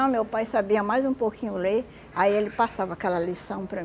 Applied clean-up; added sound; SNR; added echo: none; none; none; none.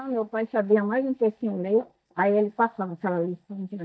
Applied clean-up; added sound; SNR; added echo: neural mask model DeepFilterNet 3.